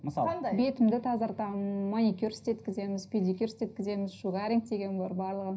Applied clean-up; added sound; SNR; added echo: none; none; none; reverberation time 0.4 s.